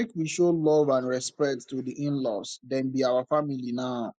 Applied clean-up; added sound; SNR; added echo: neural mask model Resemble Enhance denoiser.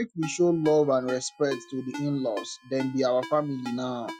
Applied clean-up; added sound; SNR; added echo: classical method Wiener filter.